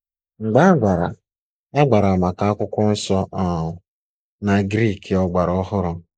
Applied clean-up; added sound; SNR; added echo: neural mask model Resemble Enhance denoiser.